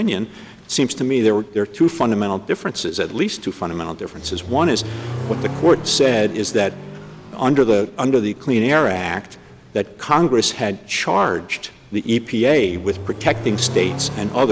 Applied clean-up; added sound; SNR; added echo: none; Accelerating, revving, vroom; 14 dB; none.